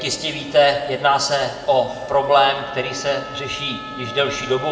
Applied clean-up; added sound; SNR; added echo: none; Wind instrument, woodwind instrument; 16 dB; reverberation time 1.9 s.